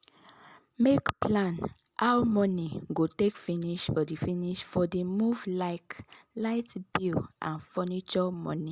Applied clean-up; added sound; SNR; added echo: none; none; none; none.